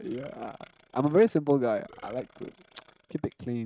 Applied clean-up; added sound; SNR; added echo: neural mask model RNNoise.